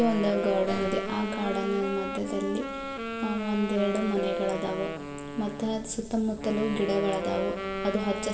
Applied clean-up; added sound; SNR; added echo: none; Wind instrument, woodwind instrument; 5 dB; reverberation time 1.7 s.